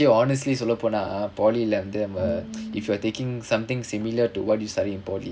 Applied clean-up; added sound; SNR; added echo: none; Bowed string instrument; 14 dB; none.